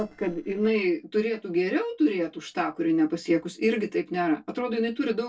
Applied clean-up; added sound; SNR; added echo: neural separator model SepFormer DNS4.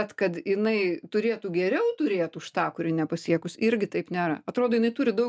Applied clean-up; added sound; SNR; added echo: none; none; none; none.